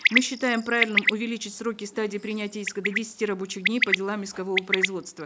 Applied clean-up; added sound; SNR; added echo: none; Bird; 0 dB; none.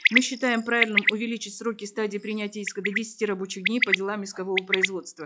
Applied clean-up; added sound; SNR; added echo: classical method log-MMSE.